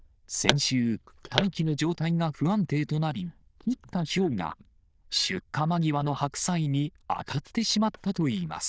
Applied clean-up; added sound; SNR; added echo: neural diffusion model UNIVERSE++.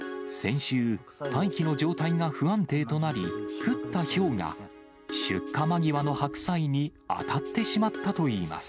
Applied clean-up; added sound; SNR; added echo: none; none; none; none.